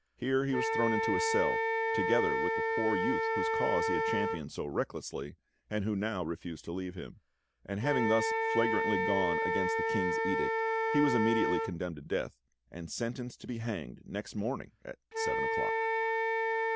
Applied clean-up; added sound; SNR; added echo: none; Wind instrument, woodwind instrument; -1 dB; none.